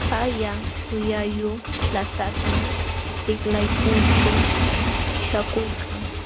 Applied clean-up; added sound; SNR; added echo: none; Motorcycle / Engine; -4 dB; none.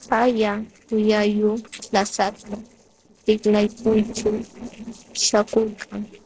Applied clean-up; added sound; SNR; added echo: neural separator model SepFormer DNS4.